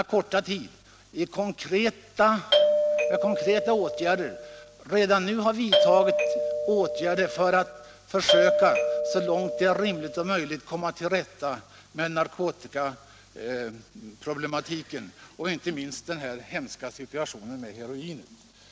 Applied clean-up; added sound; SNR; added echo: none; Doorbell; -2 dB; none.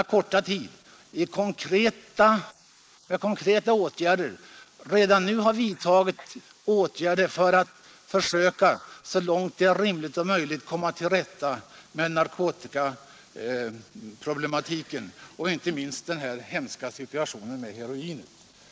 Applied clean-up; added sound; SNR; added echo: neural mask model Resemble Enhance denoiser.